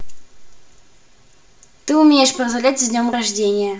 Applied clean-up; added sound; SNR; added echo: none; none; none; reverberation time 0.5 s.